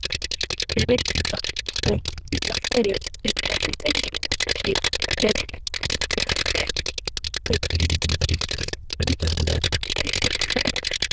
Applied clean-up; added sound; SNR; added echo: neural diffusion model UNIVERSE++.